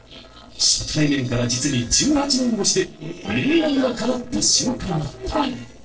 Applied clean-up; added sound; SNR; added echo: neural separator model SepFormer DNS4.